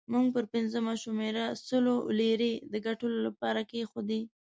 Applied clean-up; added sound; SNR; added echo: none; none; none; none.